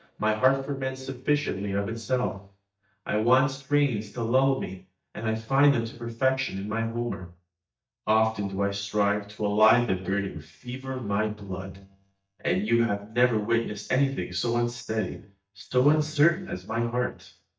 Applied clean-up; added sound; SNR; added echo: neural mask model DeepFilterNet 3.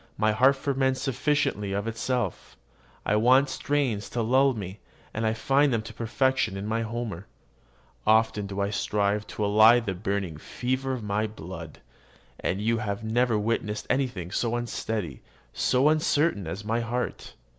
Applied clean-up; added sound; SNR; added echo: none; none; none; none.